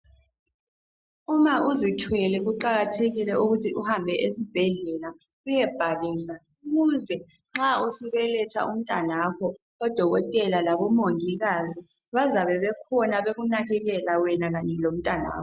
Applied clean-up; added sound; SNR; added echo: none; none; none; none.